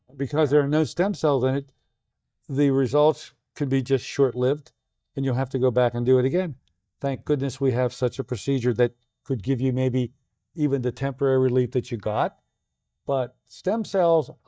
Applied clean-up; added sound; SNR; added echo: neural mask model DeepFilterNet 3.